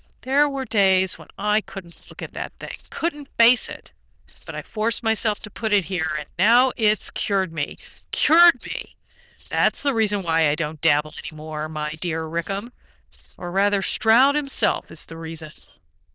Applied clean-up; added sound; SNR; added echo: neural diffusion model UNIVERSE++.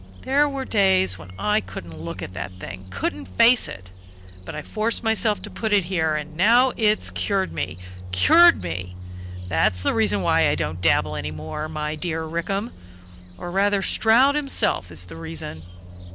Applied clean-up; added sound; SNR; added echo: none; Cricket; 11 dB; none.